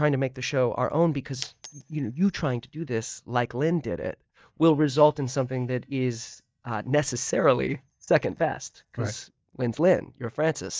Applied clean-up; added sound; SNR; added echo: neural mask model DeepFilterNet 3.